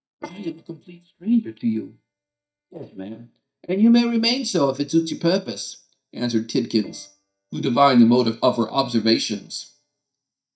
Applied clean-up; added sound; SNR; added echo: neural mask model DeepFilterNet 3.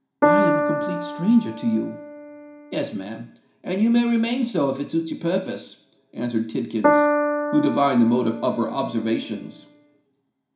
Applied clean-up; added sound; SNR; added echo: none; Piano; 1 dB; reverberation time 0.5 s.